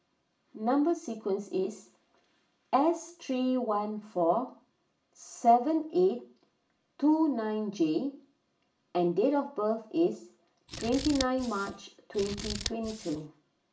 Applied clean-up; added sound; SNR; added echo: none; Scissors; 9 dB; reverberation time 0.4 s.